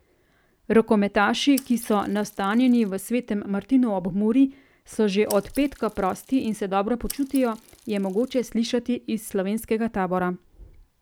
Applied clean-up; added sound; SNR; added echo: none; Mechanisms / Bicycle; 20 dB; none.